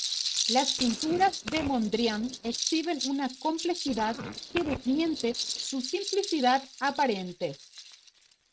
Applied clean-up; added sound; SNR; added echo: neural mask model RNNoise.